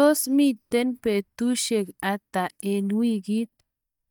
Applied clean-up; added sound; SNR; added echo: neural mask model DeepFilterNet 3.